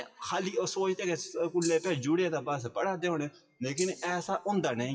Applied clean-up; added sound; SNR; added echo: classical method WPE with log-MMSE.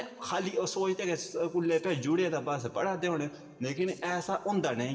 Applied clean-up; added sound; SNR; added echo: neural separator model SepFormer DNS4.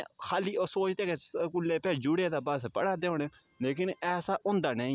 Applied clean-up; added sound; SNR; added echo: none; none; none; none.